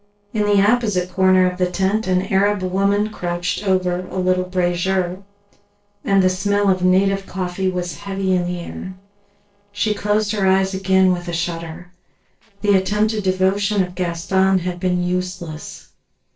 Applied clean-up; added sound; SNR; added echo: neural separator model SepFormer DNS4.